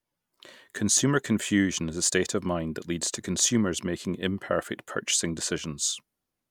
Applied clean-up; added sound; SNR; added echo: none; none; none; none.